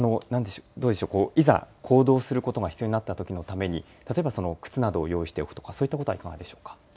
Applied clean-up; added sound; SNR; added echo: none; none; none; none.